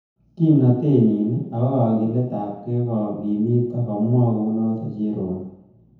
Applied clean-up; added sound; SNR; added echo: none; none; none; reverberation time 1.0 s.